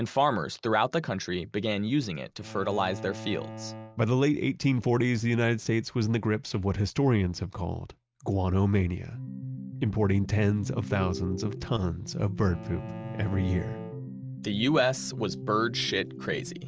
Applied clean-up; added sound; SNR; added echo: none; Bowed string instrument; 16 dB; none.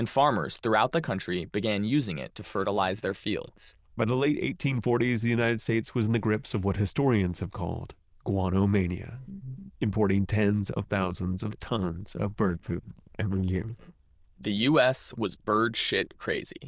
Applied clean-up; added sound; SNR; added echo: neural diffusion model UNIVERSE++.